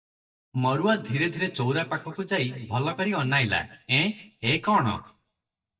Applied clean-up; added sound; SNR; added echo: neural mask model DeepFilterNet 3.